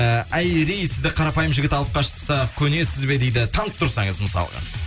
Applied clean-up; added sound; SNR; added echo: none; none; none; none.